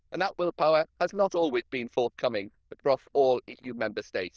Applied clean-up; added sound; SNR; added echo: neural diffusion model UNIVERSE++.